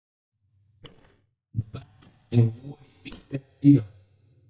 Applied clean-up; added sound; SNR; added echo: neural mask model DeepFilterNet 3.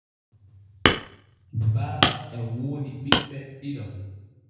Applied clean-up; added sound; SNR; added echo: none; Hammer; -4 dB; reverberation time 1.0 s.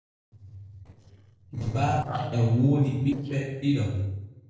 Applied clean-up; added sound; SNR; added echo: neural separator model SepFormer DNS4.